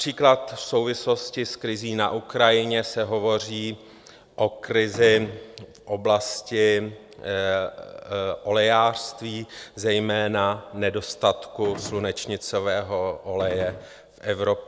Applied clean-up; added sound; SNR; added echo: none; Gunshot, gunfire; 13 dB; none.